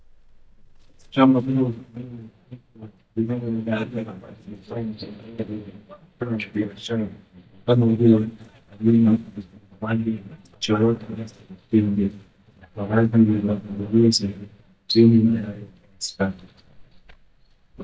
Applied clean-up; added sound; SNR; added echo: neural mask model DeepFilterNet 3.